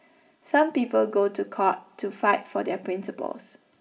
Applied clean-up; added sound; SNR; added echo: none; none; none; reverberation time 0.4 s.